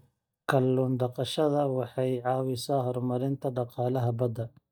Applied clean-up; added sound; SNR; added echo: neural mask model DeepFilterNet 3.